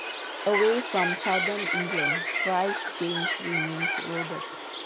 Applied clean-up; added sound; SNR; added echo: none; Bird; 0 dB; none.